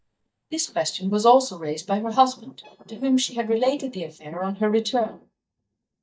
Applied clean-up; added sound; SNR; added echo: neural mask model DeepFilterNet 3.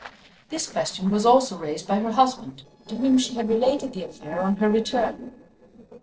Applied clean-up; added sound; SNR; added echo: neural separator model SepFormer DNS4.